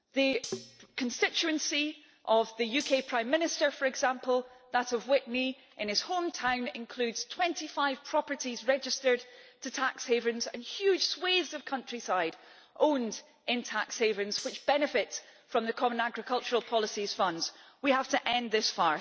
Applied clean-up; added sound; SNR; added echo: neural separator model SepFormer DNS4.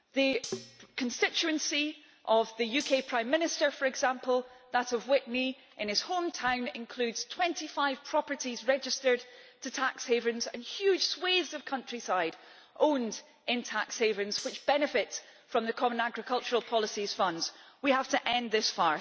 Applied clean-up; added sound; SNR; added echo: none; Cutlery, silverware; 19 dB; none.